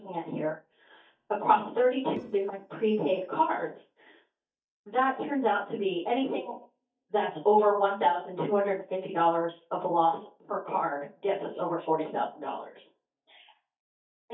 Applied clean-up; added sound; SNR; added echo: neural mask model DeepFilterNet 3.